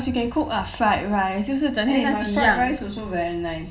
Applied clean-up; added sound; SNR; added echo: none; Thunder; 17 dB; reverberation time 0.5 s.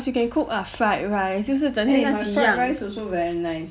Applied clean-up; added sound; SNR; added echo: none; none; none; none.